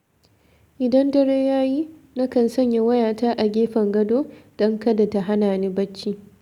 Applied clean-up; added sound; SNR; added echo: none; none; none; none.